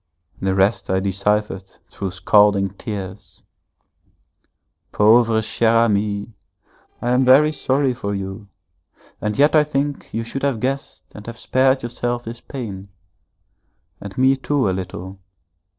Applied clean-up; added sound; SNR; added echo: neural separator model SepFormer DNS4.